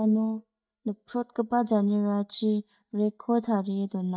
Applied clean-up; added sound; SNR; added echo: neural mask model DeepFilterNet 3.